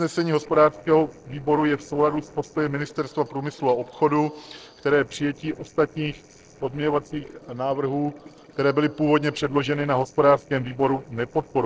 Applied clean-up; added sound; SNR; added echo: neural separator model SepFormer DNS4.